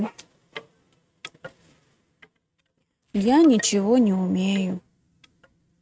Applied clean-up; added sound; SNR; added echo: neural mask model RNNoise.